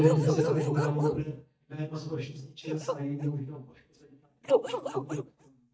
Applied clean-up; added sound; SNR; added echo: neural mask model DeepFilterNet 3.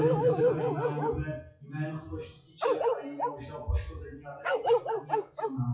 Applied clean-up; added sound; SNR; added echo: classical method WPE with log-MMSE.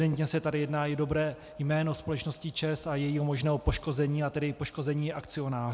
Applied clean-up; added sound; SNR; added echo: none; none; none; none.